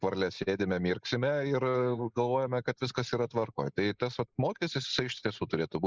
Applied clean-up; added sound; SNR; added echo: neural mask model Resemble Enhance denoiser.